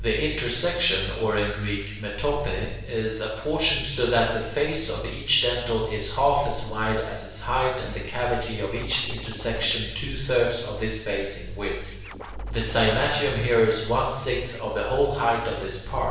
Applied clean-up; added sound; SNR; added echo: none; Scratching (performance technique); 17 dB; reverberation time 0.9 s.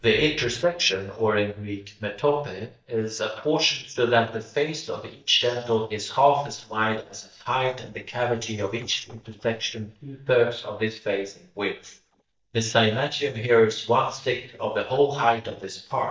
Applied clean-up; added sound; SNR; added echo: neural mask model DeepFilterNet 3.